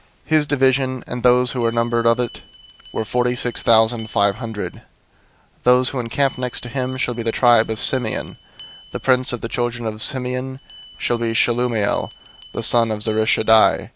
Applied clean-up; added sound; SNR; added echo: none; Bell; 19 dB; none.